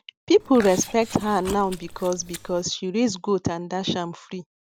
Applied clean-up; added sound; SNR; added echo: none; Chewing, mastication; 14 dB; none.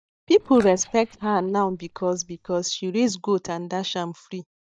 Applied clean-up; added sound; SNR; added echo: neural mask model DeepFilterNet 3.